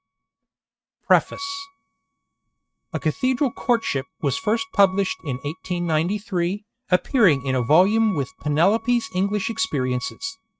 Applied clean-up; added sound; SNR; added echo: neural mask model RNNoise.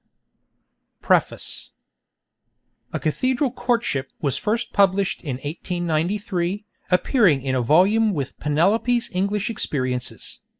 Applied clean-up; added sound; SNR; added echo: neural mask model Resemble Enhance denoiser.